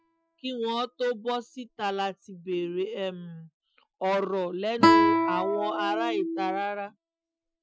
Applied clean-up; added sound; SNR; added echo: classical method Wiener filter.